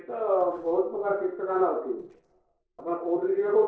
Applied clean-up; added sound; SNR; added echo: neural separator model SepFormer DNS4.